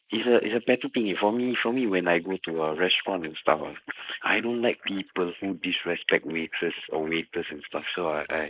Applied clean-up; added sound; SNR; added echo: neural mask model Resemble Enhance denoiser.